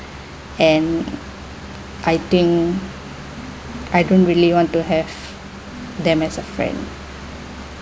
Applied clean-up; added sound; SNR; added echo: none; none; none; none.